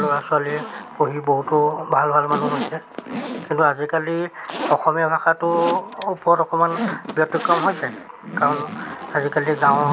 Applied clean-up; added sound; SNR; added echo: none; Zipper (clothing); 10 dB; none.